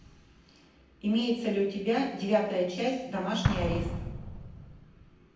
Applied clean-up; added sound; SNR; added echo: none; Explosion; 7 dB; reverberation time 0.9 s.